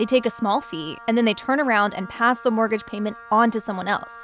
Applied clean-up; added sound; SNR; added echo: none; Wind instrument, woodwind instrument; 19 dB; none.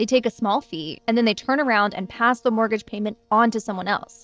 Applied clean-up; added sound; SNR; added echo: neural separator model SepFormer DNS4.